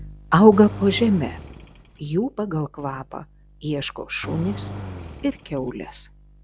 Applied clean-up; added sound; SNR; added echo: none; Engine; 13 dB; none.